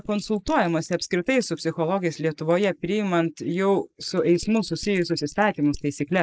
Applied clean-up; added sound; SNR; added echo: neural mask model Resemble Enhance denoiser.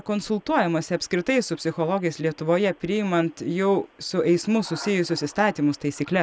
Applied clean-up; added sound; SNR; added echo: none; none; none; none.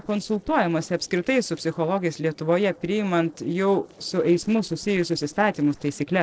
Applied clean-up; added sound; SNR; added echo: neural separator model SepFormer DNS4.